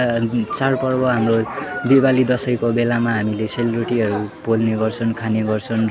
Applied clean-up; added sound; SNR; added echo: none; none; none; none.